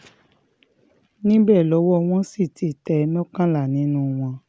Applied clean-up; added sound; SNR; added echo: none; none; none; none.